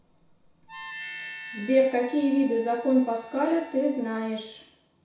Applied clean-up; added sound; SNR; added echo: none; Harmonica; 16 dB; reverberation time 0.6 s.